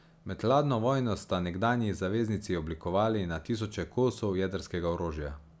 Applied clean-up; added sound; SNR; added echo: none; none; none; none.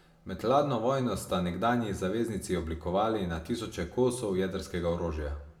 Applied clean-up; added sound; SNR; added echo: none; none; none; reverberation time 0.6 s.